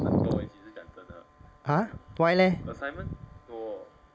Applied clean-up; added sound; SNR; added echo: none; none; none; none.